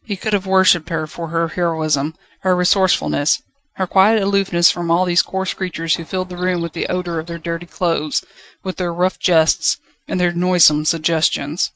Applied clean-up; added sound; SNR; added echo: neural mask model RNNoise.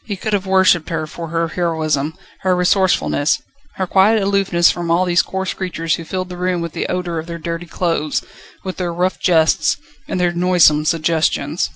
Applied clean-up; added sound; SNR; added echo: none; none; none; none.